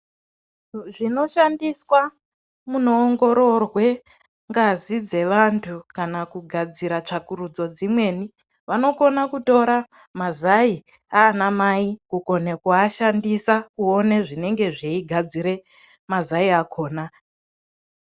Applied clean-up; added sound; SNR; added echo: none; none; none; none.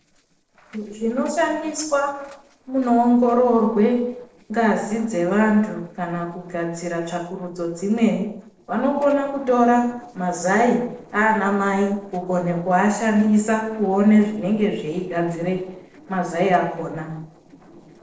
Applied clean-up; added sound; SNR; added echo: neural separator model SepFormer DNS4.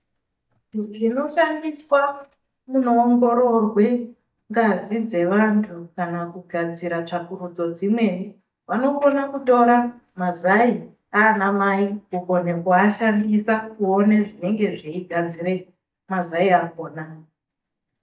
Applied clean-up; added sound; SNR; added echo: neural mask model DeepFilterNet 3.